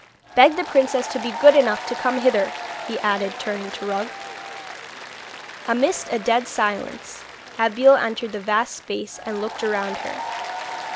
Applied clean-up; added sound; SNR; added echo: none; Applause; 11 dB; none.